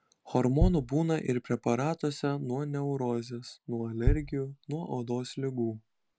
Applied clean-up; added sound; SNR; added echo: none; Bass drum; 3 dB; none.